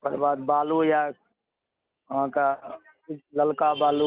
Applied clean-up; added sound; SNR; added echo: none; none; none; none.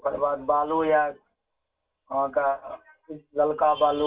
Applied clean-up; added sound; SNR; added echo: none; none; none; reverberation time 0.2 s.